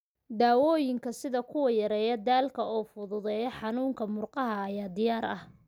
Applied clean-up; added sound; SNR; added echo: none; none; none; none.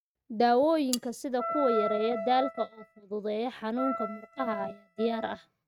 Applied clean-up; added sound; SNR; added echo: neural mask model RNNoise.